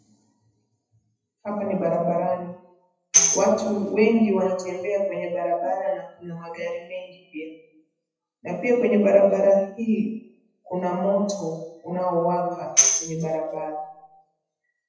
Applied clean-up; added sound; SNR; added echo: classical method WPE with log-MMSE.